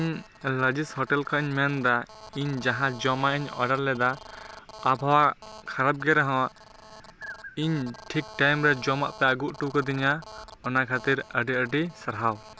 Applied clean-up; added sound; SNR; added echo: none; Telephone; 20 dB; none.